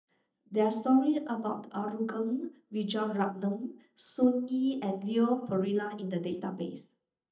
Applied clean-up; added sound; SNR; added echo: neural mask model DeepFilterNet 3.